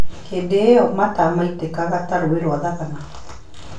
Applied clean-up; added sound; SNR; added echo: none; none; none; reverberation time 0.3 s.